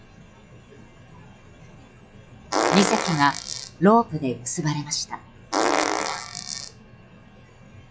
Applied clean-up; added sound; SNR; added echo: classical method log-MMSE.